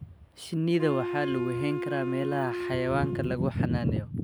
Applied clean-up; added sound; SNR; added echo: none; Wind instrument, woodwind instrument; 5 dB; none.